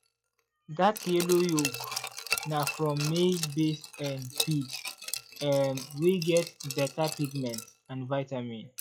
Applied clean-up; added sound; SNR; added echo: classical method log-MMSE.